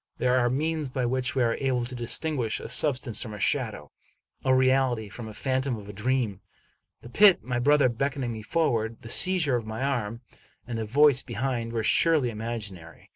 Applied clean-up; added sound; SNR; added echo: none; none; none; none.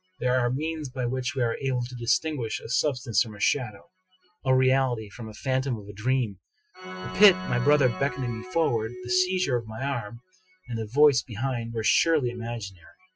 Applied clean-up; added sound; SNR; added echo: classical method Wiener filter.